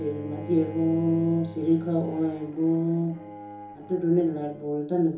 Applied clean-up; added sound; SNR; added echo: none; Bowed string instrument; 15 dB; reverberation time 0.6 s.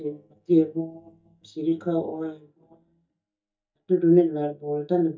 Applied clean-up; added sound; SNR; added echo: neural mask model DeepFilterNet 3.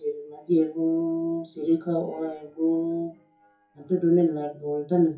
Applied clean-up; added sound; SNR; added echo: classical method WPE with log-MMSE.